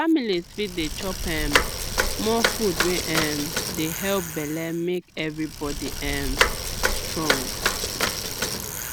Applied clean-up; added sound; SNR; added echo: none; Bicycle; -1 dB; none.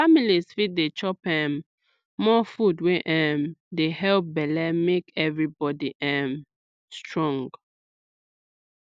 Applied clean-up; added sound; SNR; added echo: none; none; none; none.